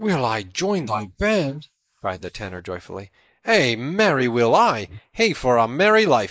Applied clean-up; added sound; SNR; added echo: neural mask model Resemble Enhance denoiser.